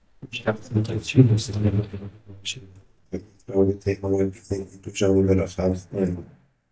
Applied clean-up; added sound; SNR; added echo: neural mask model DeepFilterNet 3.